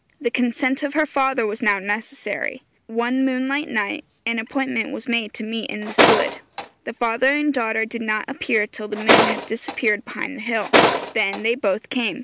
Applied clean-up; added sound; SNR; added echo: none; Tools; -2 dB; none.